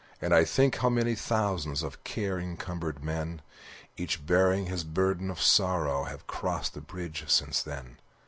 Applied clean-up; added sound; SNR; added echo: none; none; none; none.